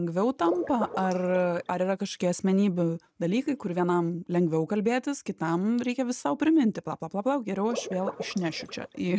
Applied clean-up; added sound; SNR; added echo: neural mask model RNNoise.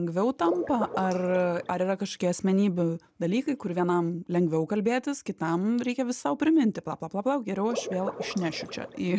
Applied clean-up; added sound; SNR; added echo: none; Water / Liquid; 10 dB; none.